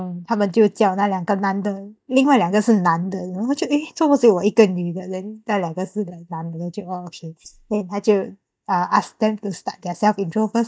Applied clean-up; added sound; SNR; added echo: neural mask model DeepFilterNet 3.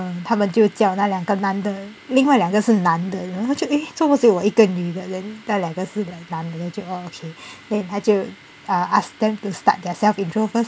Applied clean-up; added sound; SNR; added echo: none; none; none; none.